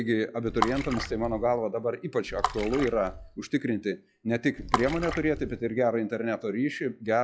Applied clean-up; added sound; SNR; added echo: classical method log-MMSE.